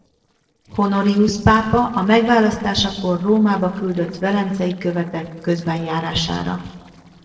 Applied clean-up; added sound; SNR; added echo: neural separator model SepFormer DNS4.